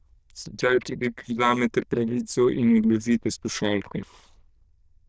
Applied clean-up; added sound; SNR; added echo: neural diffusion model UNIVERSE++.